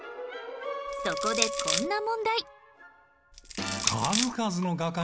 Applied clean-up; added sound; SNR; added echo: none; Crushing; 1 dB; none.